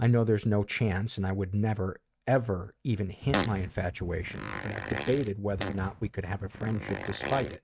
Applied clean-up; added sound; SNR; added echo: neural mask model RNNoise.